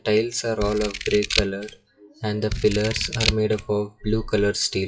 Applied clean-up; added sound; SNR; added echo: classical method WPE with log-MMSE.